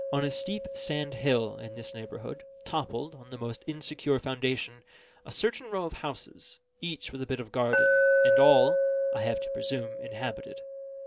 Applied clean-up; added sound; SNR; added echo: none; Glass; -1 dB; none.